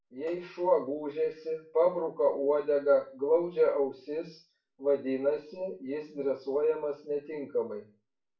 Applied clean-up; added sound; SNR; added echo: none; none; none; reverberation time 0.3 s.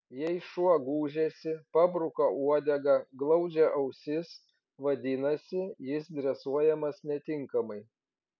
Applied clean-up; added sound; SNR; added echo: none; none; none; none.